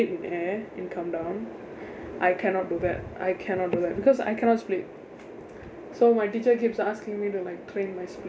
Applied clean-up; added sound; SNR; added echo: none; none; none; none.